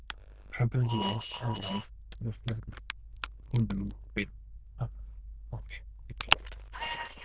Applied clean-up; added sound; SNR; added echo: neural diffusion model UNIVERSE++.